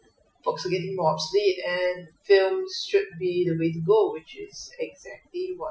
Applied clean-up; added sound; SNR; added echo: classical method Wiener filter.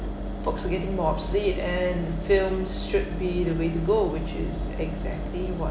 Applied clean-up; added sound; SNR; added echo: none; Engine; 3 dB; none.